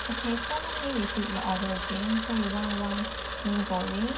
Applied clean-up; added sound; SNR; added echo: none; Camera; -1 dB; reverberation time 0.1 s.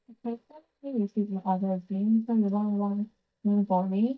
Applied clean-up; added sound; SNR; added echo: neural mask model DeepFilterNet 3.